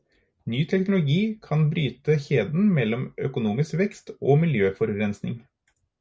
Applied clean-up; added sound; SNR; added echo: none; none; none; none.